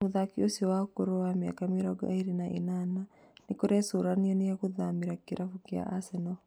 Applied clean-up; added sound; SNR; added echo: none; none; none; none.